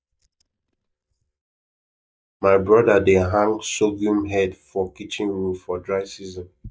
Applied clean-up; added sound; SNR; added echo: neural mask model DeepFilterNet 3.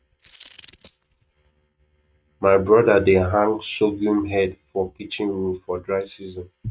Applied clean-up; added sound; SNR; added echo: neural mask model RNNoise.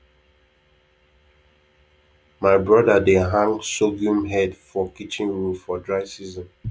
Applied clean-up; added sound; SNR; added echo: none; none; none; none.